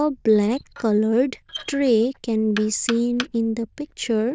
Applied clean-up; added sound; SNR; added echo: neural diffusion model UNIVERSE++.